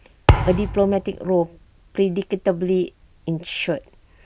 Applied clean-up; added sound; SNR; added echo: none; Thump, thud; -1 dB; none.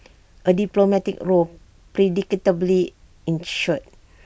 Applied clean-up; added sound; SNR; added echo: none; none; none; none.